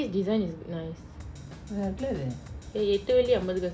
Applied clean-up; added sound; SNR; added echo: none; Drum kit; 16 dB; none.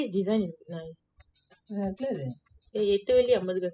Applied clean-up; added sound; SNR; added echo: classical method spectral subtraction.